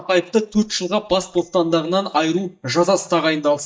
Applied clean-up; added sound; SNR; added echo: neural mask model DeepFilterNet 3.